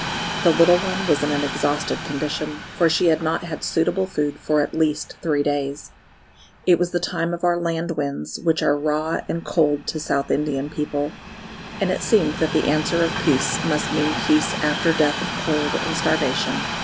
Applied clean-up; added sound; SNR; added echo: none; Train; 8 dB; none.